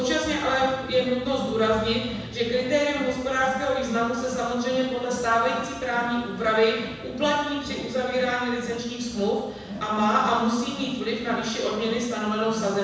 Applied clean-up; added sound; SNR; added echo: none; Wild animals; 15 dB; reverberation time 1.1 s.